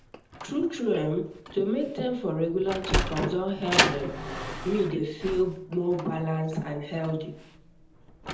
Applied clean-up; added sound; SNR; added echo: none; Sliding door; 5 dB; reverberation time 0.8 s.